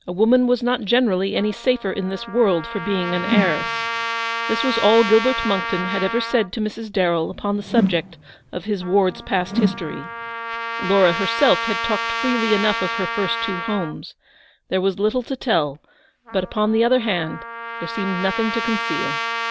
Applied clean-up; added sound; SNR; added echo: none; Trumpet + Whoosh, swoosh, swish; 5 dB; none.